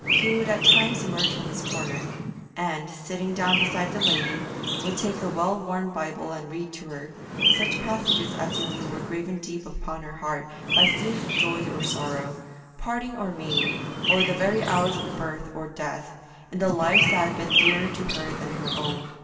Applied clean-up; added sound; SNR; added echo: none; Chirp, tweet; -2 dB; reverberation time 2.2 s.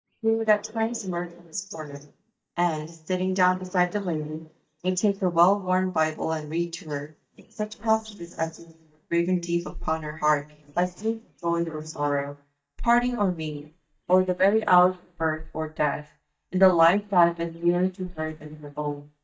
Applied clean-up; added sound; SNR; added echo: neural mask model DeepFilterNet 3.